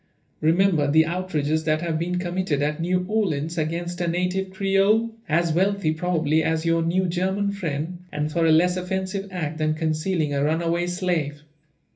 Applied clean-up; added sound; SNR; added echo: none; none; none; reverberation time 0.3 s.